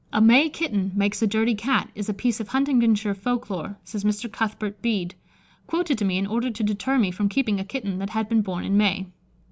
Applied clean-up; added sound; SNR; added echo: none; none; none; none.